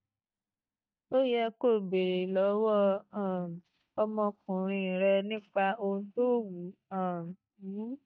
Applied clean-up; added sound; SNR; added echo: neural mask model DeepFilterNet 3.